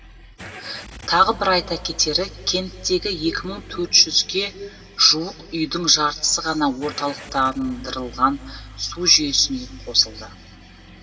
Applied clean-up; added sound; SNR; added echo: none; Engine starting / Car; 17 dB; reverberation time 2.8 s.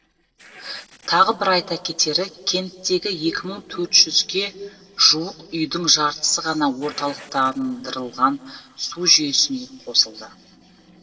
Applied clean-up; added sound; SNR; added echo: neural separator model SepFormer DNS4.